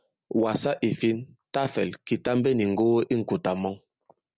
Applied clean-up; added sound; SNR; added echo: none; none; none; none.